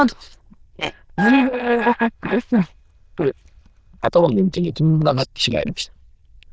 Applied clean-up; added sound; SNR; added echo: neural diffusion model UNIVERSE++.